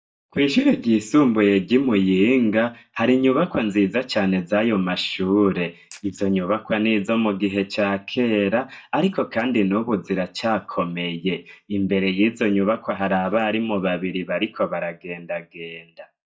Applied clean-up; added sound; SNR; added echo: neural mask model DeepFilterNet 3.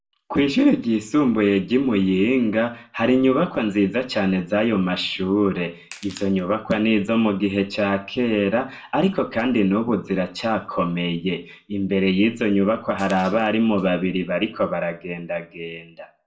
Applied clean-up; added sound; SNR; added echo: neural separator model SepFormer DNS4.